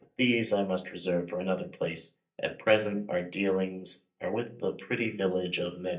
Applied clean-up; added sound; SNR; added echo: neural mask model DeepFilterNet 3.